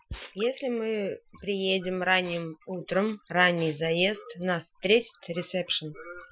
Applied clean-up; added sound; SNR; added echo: classical method Wiener filter.